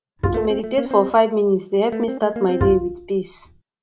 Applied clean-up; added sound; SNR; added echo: none; Guitar + Bowed string instrument; 6 dB; none.